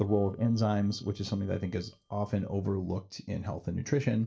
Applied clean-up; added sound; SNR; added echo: neural separator model SepFormer DNS4.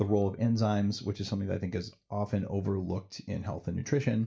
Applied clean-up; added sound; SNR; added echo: neural mask model DeepFilterNet 3.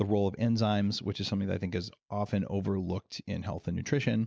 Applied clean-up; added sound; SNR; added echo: none; none; none; none.